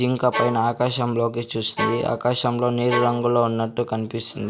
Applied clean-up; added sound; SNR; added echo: none; Bowed string instrument; 8 dB; none.